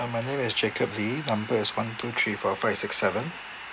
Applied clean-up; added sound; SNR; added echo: none; none; none; none.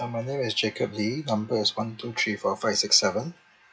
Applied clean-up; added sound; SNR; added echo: classical method WPE with log-MMSE.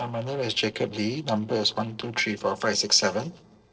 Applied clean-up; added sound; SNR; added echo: neural separator model SepFormer DNS4.